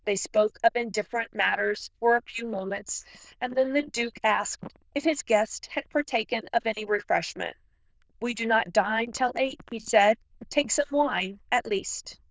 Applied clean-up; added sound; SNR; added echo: neural diffusion model UNIVERSE++.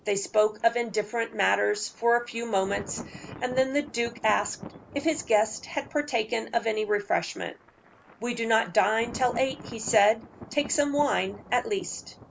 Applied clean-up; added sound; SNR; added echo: none; Thunder; 18 dB; none.